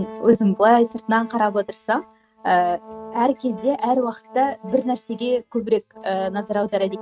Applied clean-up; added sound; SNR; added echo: neural mask model RNNoise.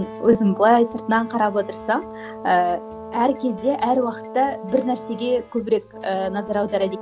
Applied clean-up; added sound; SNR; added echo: none; Brass instrument; 14 dB; none.